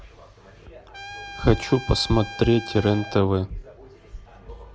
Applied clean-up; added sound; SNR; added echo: none; Trumpet; 14 dB; none.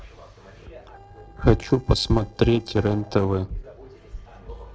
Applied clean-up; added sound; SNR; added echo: neural separator model SepFormer DNS4.